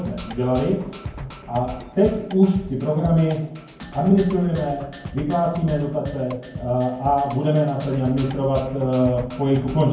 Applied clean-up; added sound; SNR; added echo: none; Percussion; 14 dB; reverberation time 0.9 s.